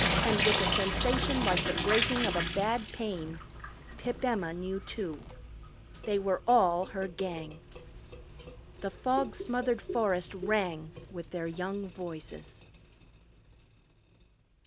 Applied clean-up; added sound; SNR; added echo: none; Drip / Sink (filling or washing); 2 dB; none.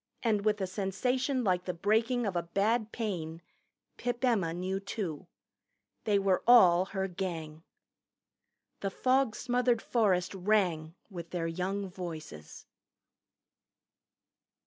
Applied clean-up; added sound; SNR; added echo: none; none; none; none.